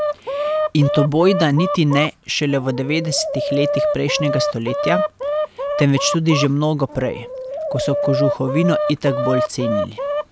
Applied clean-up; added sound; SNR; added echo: none; Chicken, rooster; 3 dB; none.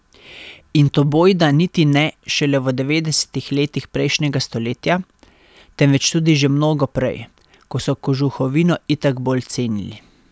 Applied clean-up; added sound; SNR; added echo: none; none; none; none.